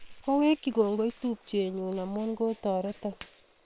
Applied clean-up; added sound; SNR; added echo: neural separator model SepFormer WHAM!.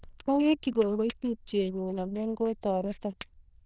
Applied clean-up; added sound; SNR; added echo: neural diffusion model UNIVERSE++.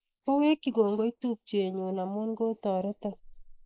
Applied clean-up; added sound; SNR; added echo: neural mask model Resemble Enhance denoiser.